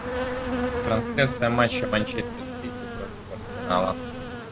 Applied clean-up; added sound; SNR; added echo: none; Insect; 4 dB; none.